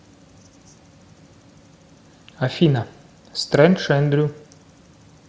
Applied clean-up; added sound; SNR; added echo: none; none; none; none.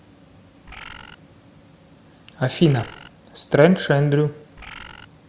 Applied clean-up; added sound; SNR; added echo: none; Bird; 17 dB; none.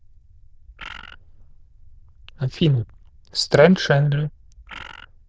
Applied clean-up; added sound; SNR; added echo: neural diffusion model UNIVERSE++.